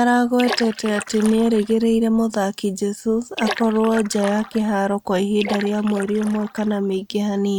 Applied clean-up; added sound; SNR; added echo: neural mask model RNNoise.